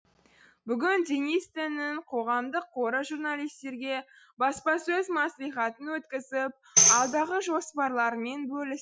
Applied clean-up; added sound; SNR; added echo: classical method Wiener filter.